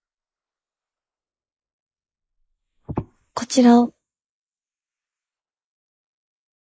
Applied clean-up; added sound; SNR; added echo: neural mask model Resemble Enhance denoiser.